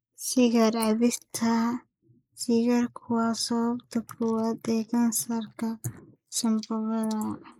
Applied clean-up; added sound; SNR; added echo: neural mask model Resemble Enhance denoiser.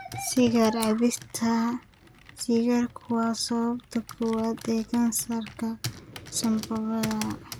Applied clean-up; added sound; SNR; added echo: none; Scissors + Computer keyboard; 16 dB; none.